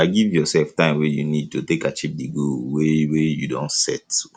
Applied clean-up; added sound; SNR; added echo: none; none; none; none.